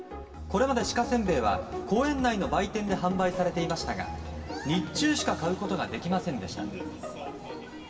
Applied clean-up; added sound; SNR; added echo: none; none; none; reverberation time 2.4 s.